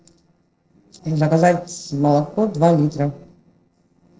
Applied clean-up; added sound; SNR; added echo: neural separator model SepFormer DNS4.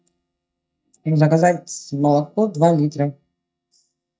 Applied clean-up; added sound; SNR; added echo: neural mask model DeepFilterNet 3.